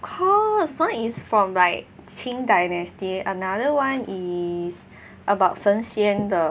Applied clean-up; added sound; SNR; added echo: none; none; none; none.